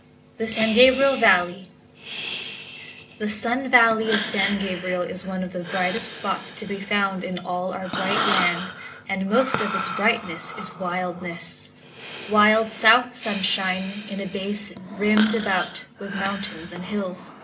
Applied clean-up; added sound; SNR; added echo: none; Breathing; 9 dB; reverberation time 0.2 s.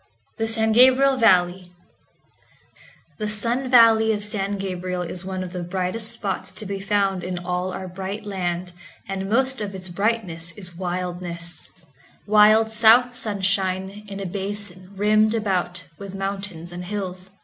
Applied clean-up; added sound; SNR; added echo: none; none; none; none.